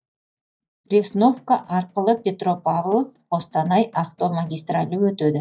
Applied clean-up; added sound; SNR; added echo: neural mask model DeepFilterNet 3.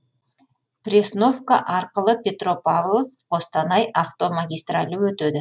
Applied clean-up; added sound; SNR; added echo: none; none; none; none.